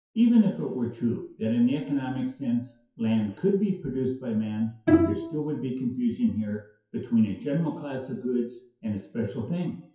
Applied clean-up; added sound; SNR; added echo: classical method WPE with log-MMSE.